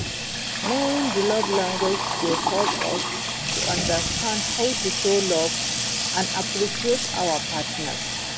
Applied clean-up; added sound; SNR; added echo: none; Sink (filling or washing) / Water tap, faucet; -1 dB; none.